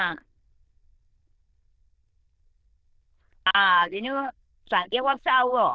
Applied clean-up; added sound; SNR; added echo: neural diffusion model UNIVERSE++.